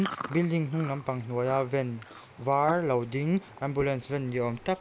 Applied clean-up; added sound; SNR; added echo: neural mask model Resemble Enhance denoiser.